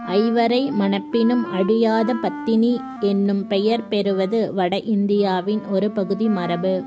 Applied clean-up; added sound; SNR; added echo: none; Wind instrument, woodwind instrument; 13 dB; none.